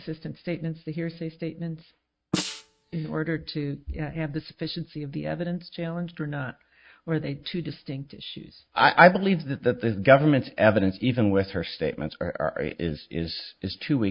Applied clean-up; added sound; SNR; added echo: neural mask model RNNoise.